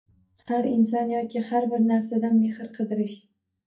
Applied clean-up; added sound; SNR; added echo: neural mask model DeepFilterNet 3.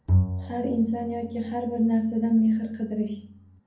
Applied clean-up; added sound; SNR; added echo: none; Bowed string instrument; 5 dB; reverberation time 0.6 s.